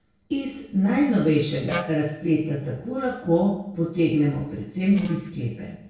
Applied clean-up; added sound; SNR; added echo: neural separator model SepFormer DNS4.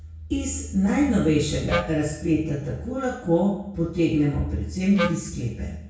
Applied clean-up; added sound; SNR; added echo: none; Wind instrument, woodwind instrument; 4 dB; reverberation time 0.6 s.